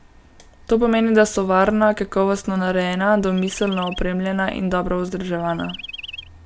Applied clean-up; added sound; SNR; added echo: none; Chirp, tweet; 16 dB; none.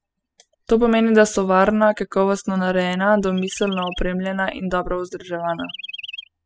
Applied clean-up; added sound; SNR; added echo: classical method spectral subtraction.